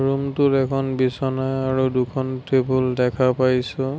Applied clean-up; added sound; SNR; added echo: none; none; none; none.